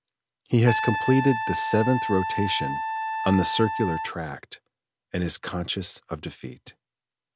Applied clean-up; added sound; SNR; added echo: none; Trumpet; 3 dB; none.